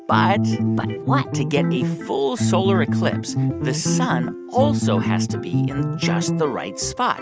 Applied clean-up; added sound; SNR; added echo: none; Bass guitar; -2 dB; none.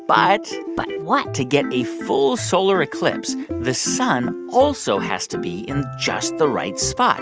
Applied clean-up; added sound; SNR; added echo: none; none; none; none.